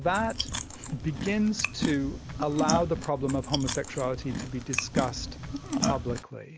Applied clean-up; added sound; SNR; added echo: none; Chewing, mastication; 2 dB; none.